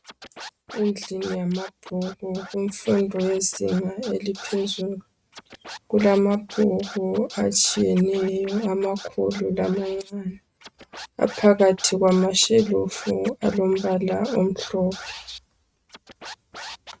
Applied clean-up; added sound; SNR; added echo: neural mask model RNNoise.